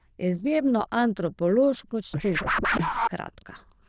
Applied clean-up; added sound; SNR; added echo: neural diffusion model UNIVERSE++.